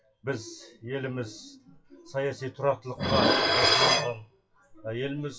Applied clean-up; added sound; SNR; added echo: classical method WPE with log-MMSE.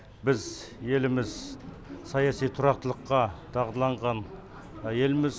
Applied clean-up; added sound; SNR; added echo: none; none; none; none.